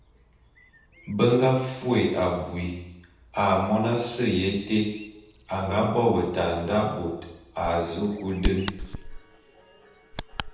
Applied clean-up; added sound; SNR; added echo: none; Bird vocalization, bird call, bird song; 13 dB; reverberation time 0.9 s.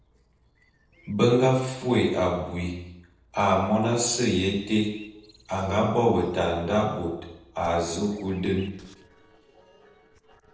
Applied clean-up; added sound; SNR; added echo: neural separator model SepFormer DNS4.